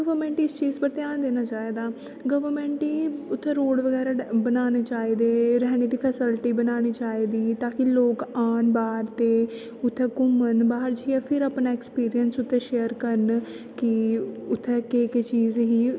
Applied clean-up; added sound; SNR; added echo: none; none; none; none.